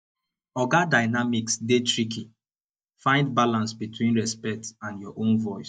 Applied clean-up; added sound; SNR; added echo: neural mask model DeepFilterNet 3.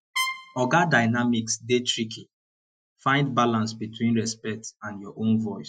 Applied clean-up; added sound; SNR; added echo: classical method Wiener filter.